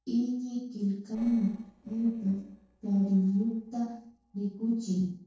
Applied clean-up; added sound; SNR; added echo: neural separator model SepFormer DNS4.